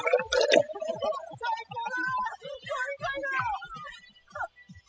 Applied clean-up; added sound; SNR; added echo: classical method spectral subtraction.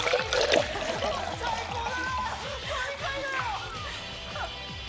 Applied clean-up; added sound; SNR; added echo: none; Liquid; 0 dB; none.